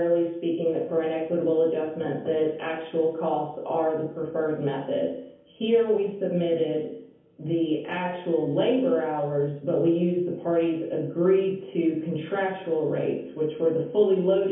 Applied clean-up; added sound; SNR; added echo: none; none; none; reverberation time 0.7 s.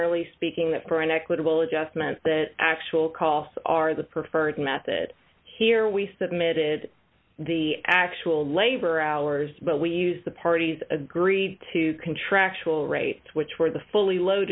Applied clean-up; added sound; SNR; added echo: none; none; none; none.